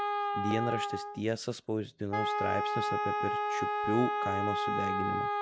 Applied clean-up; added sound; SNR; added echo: none; Wind instrument, woodwind instrument; -3 dB; none.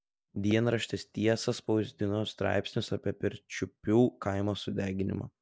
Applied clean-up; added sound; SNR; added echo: none; none; none; none.